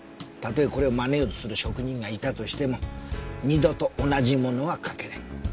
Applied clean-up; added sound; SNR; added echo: none; none; none; none.